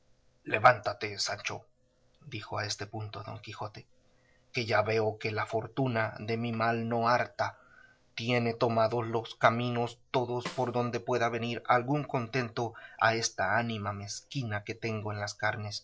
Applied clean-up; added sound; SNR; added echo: neural separator model SepFormer DNS4.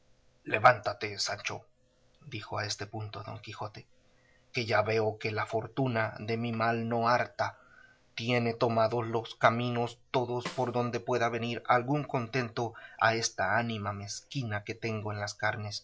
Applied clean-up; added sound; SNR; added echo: none; Snare drum; 16 dB; none.